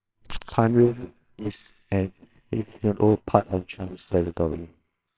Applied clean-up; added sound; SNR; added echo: neural separator model SepFormer WHAMR!.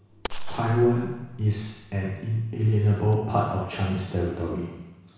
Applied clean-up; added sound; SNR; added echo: none; Gunshot, gunfire; 11 dB; reverberation time 1.1 s.